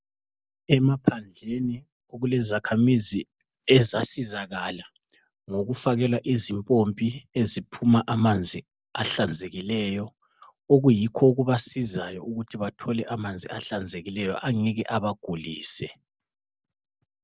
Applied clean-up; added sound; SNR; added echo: none; none; none; none.